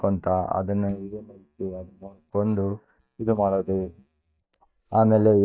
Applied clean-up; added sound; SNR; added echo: neural mask model DeepFilterNet 3.